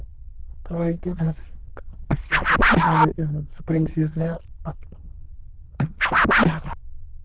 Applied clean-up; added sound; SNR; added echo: neural diffusion model UNIVERSE++.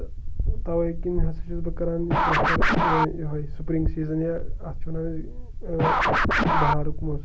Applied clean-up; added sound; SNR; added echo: none; Scratching (performance technique); 1 dB; none.